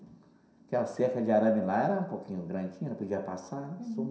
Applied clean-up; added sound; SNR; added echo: none; none; none; reverberation time 0.7 s.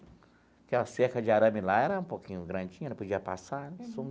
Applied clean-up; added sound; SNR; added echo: none; none; none; none.